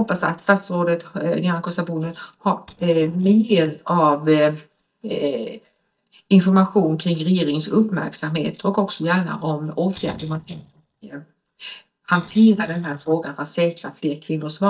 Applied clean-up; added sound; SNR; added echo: neural mask model DeepFilterNet 3.